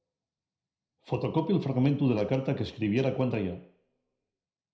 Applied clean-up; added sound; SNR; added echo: none; none; none; reverberation time 0.5 s.